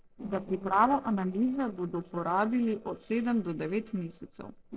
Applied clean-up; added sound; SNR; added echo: neural separator model SepFormer DNS4.